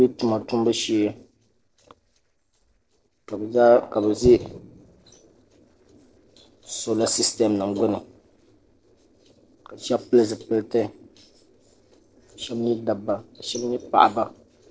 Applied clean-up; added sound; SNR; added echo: neural separator model SepFormer DNS4.